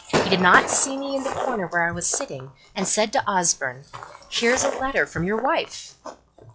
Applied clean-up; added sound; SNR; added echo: classical method log-MMSE.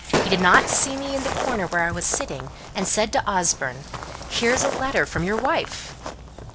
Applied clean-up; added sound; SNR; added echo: none; Gunshot, gunfire / Fireworks + Walk, footsteps; 6 dB; none.